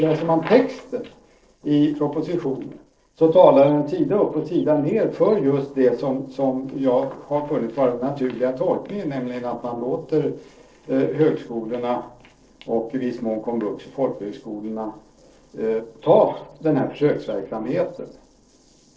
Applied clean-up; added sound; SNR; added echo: neural separator model SepFormer DNS4.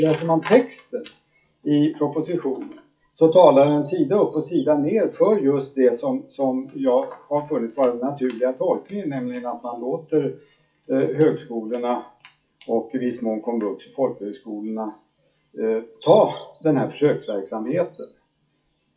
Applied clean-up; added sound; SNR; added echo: classical method WPE with log-MMSE.